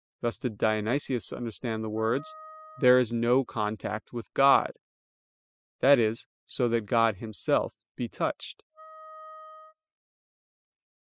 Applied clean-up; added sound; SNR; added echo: classical method spectral subtraction.